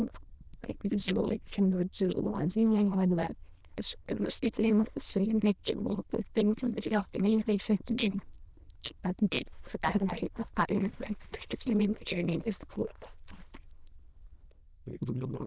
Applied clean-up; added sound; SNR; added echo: neural diffusion model UNIVERSE++.